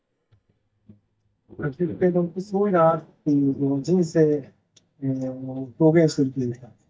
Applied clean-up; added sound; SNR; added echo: neural mask model DeepFilterNet 3.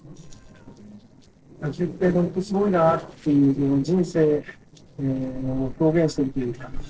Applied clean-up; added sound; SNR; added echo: neural separator model SepFormer DNS4.